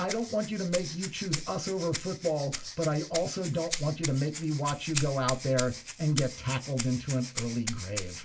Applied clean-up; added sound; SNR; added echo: none; Rattle (instrument); 7 dB; reverberation time 0.2 s.